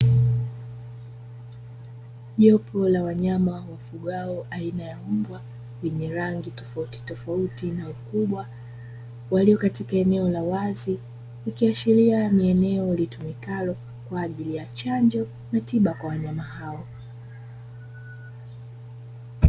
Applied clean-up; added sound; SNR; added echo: none; none; none; none.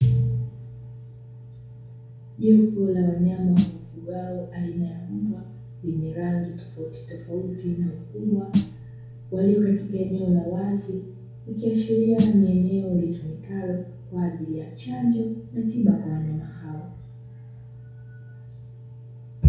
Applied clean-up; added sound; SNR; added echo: none; Snare drum; 6 dB; reverberation time 0.6 s.